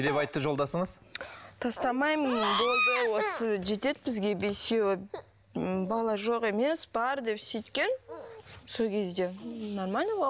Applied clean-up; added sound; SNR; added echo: none; none; none; none.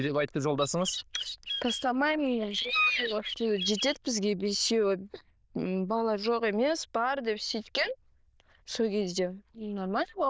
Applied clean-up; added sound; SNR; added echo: neural diffusion model UNIVERSE++.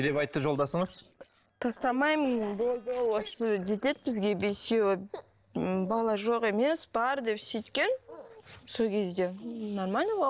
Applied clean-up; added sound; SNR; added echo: neural separator model SepFormer DNS4.